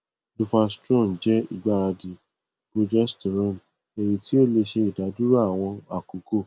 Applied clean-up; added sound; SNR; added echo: none; none; none; none.